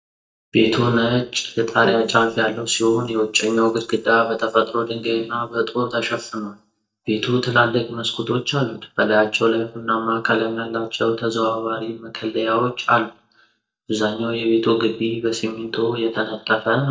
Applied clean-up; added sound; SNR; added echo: neural mask model DeepFilterNet 3.